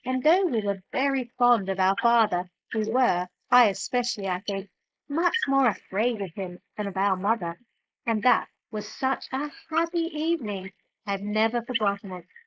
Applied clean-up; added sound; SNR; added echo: neural mask model Resemble Enhance denoiser.